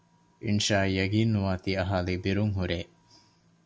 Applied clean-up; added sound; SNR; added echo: none; none; none; none.